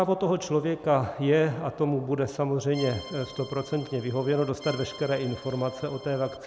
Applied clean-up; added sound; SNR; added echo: none; Accordion; 17 dB; none.